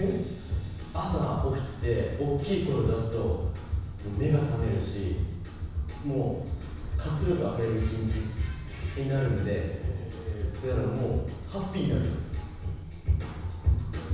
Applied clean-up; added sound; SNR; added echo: none; Truck; 13 dB; reverberation time 1.1 s.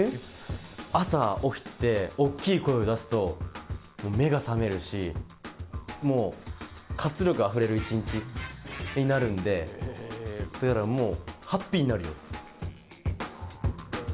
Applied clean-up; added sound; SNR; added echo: none; none; none; none.